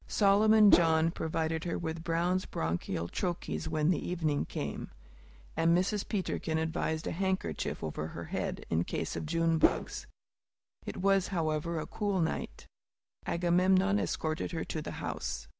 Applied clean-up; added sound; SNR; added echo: none; Whoosh, swoosh, swish; -2 dB; none.